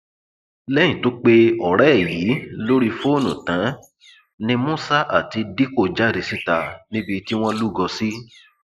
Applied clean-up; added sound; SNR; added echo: neural mask model Resemble Enhance denoiser.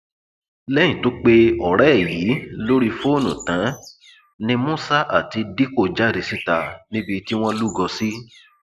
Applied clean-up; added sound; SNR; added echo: none; Bird; 18 dB; none.